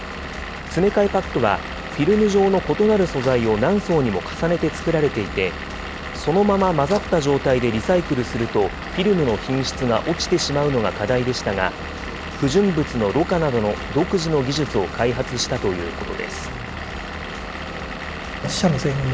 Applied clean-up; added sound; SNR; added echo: none; Engine / Vehicle; 10 dB; none.